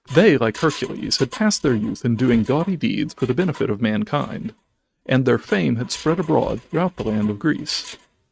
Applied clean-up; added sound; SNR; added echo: neural mask model RNNoise.